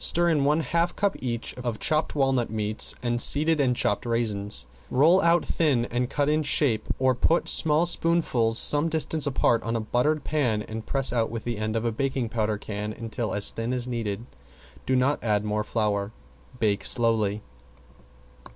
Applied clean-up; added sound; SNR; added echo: none; none; none; none.